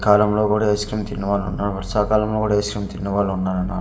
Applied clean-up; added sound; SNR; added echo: none; Accelerating, revving, vroom; 14 dB; reverberation time 1.5 s.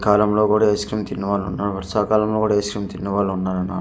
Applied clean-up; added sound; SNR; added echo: none; none; none; none.